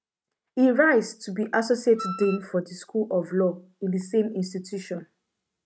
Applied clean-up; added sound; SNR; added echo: neural mask model RNNoise.